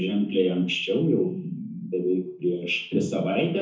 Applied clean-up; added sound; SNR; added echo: none; none; none; reverberation time 0.7 s.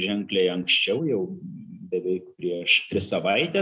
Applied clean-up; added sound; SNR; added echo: none; none; none; none.